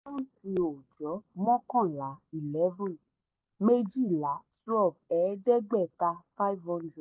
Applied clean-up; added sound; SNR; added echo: none; none; none; none.